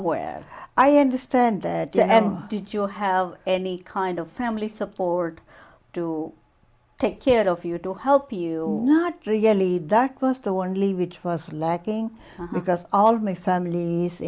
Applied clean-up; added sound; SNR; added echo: none; none; none; none.